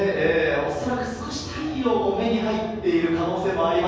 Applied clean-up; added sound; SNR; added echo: none; none; none; reverberation time 1.3 s.